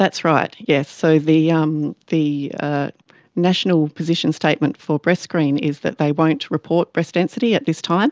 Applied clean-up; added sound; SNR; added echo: none; none; none; none.